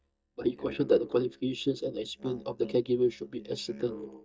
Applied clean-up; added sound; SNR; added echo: neural mask model DeepFilterNet 3.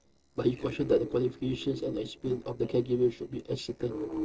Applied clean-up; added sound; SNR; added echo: neural separator model SepFormer DNS4.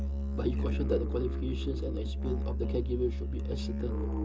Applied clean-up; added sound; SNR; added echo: none; Musical instrument; -4 dB; reverberation time 0.2 s.